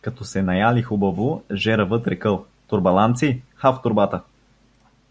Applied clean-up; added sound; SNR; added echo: none; none; none; none.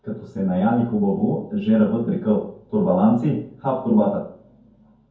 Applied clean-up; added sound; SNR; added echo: none; none; none; reverberation time 0.6 s.